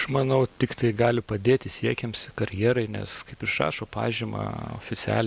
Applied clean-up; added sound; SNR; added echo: none; none; none; none.